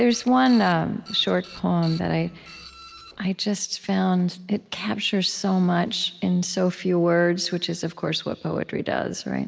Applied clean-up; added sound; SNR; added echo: none; Printer; 19 dB; none.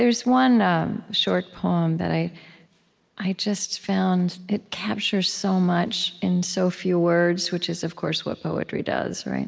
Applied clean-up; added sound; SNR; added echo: none; none; none; none.